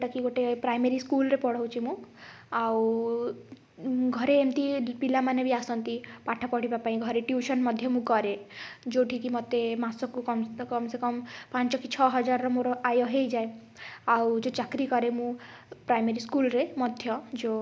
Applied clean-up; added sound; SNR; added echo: none; none; none; none.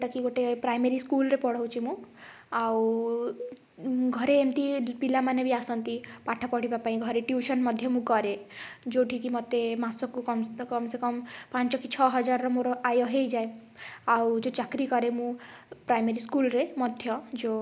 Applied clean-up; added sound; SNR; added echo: neural mask model Resemble Enhance denoiser.